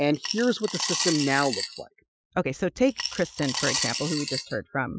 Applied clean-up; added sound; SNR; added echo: classical method Wiener filter.